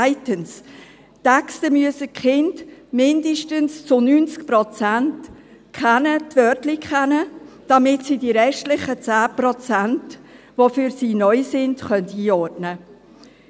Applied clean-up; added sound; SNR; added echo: none; none; none; none.